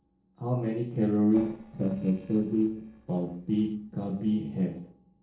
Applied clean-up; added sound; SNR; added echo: neural separator model SepFormer DNS4.